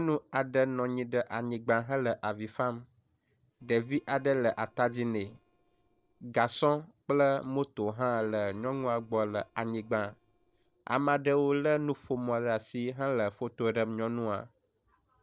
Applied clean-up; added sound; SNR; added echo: neural separator model SepFormer DNS4.